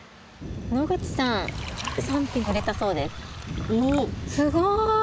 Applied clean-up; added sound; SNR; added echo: none; Liquid; 15 dB; none.